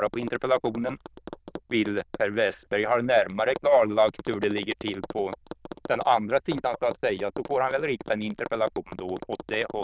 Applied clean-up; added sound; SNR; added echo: neural diffusion model UNIVERSE++.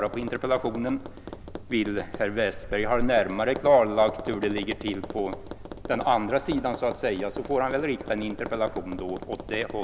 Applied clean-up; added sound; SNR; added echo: none; Tap; 10 dB; none.